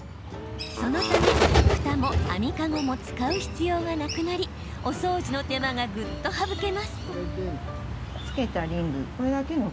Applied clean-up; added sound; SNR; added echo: none; Bird; 0 dB; none.